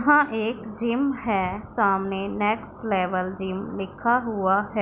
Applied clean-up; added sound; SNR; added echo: none; none; none; none.